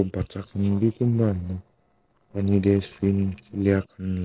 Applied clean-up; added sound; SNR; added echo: neural separator model SepFormer DNS4.